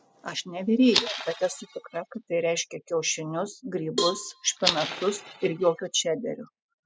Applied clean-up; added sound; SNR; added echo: classical method spectral subtraction.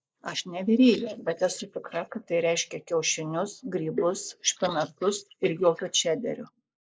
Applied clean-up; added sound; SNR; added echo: neural mask model Resemble Enhance denoiser.